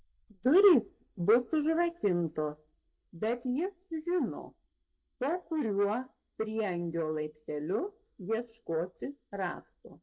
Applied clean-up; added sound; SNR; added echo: neural mask model DeepFilterNet 3.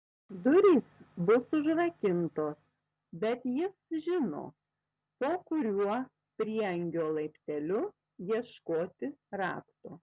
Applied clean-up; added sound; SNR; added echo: none; none; none; none.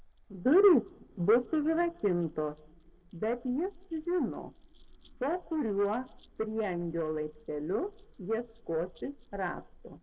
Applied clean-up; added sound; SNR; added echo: neural separator model SepFormer DNS4.